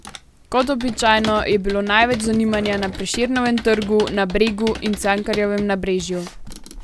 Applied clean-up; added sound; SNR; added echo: none; Dog + Computer keyboard; 13 dB; none.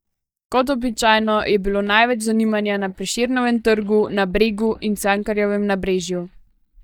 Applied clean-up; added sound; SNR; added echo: neural mask model DeepFilterNet 3.